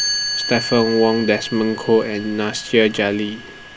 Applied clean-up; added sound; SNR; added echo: none; Chime; 9 dB; none.